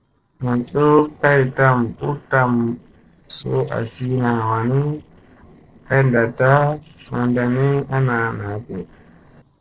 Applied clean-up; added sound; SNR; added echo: neural separator model SepFormer DNS4.